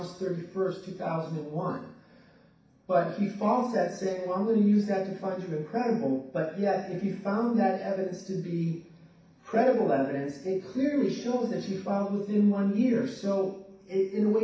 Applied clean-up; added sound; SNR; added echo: none; none; none; reverberation time 0.6 s.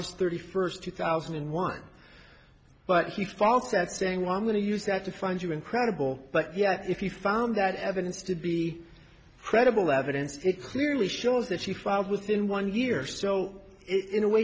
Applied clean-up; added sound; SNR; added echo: none; none; none; none.